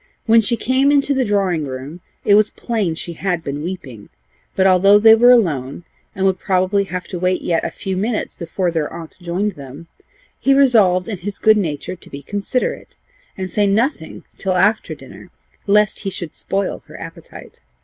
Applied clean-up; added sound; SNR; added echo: none; none; none; none.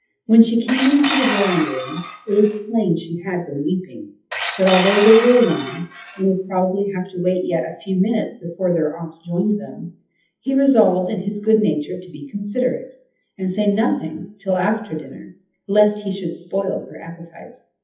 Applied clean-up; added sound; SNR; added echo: classical method WPE with log-MMSE.